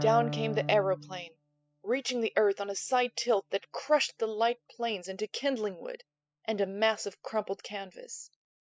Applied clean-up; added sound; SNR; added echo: classical method spectral subtraction.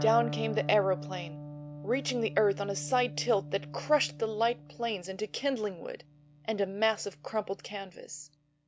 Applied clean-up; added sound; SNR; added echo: none; Electric guitar; 11 dB; none.